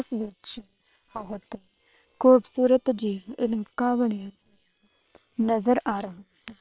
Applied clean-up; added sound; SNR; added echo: neural separator model SepFormer WHAM!.